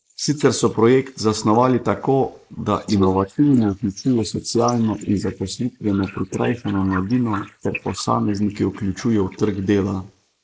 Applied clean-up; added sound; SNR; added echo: neural mask model Resemble Enhance denoiser.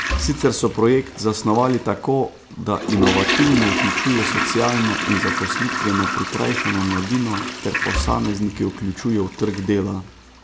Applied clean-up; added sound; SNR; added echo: none; Toilet flush; 3 dB; none.